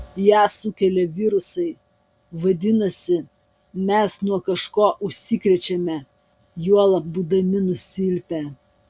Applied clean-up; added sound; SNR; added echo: none; none; none; none.